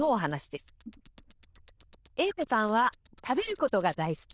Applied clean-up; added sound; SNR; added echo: neural diffusion model UNIVERSE++.